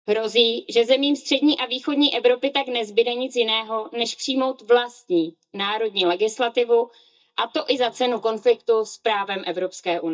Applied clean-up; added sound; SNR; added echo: neural mask model DeepFilterNet 3.